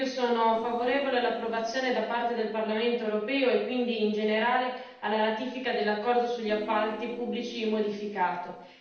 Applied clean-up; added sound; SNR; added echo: neural separator model SepFormer DNS4.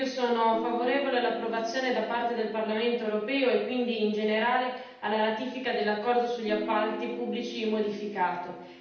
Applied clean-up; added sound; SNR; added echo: none; Guitar; 14 dB; reverberation time 0.8 s.